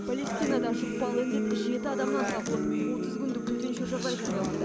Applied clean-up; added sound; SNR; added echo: none; Acoustic guitar; -3 dB; none.